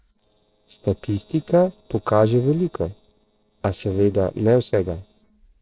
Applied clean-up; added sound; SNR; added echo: neural separator model SepFormer DNS4.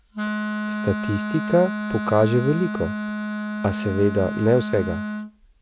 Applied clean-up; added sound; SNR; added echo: none; Wind instrument, woodwind instrument; 4 dB; none.